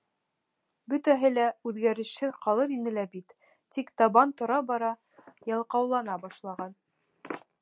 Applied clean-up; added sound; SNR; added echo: none; none; none; none.